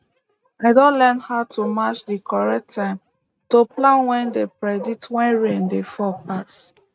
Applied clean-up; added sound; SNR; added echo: neural mask model RNNoise.